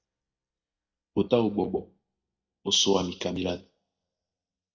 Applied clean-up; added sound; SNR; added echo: neural mask model DeepFilterNet 3.